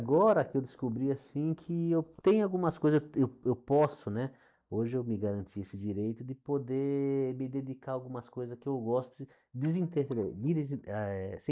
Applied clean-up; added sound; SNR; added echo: neural mask model DeepFilterNet 3.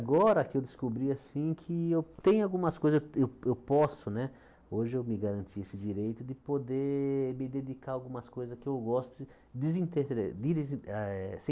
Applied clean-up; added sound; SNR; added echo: none; none; none; none.